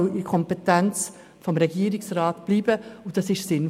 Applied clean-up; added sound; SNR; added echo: none; none; none; none.